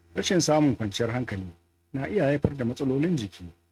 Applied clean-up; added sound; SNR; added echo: neural mask model RNNoise.